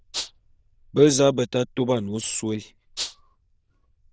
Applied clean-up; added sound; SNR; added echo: neural diffusion model UNIVERSE++.